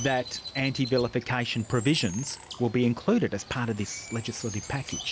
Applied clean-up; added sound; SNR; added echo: none; Bird; 14 dB; none.